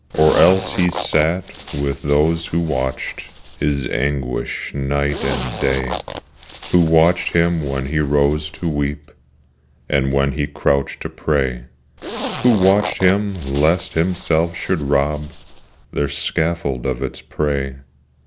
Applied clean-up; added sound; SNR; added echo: none; Zipper (clothing); 11 dB; none.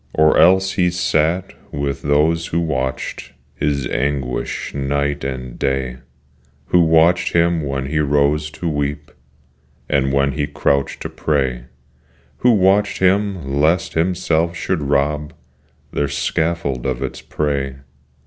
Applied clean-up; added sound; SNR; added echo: none; none; none; none.